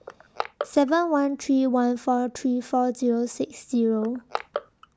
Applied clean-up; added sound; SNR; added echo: none; Crushing; 15 dB; none.